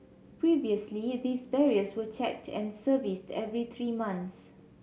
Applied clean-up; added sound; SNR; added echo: none; none; none; none.